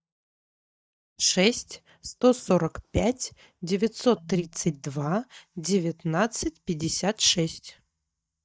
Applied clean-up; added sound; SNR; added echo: neural mask model DeepFilterNet 3.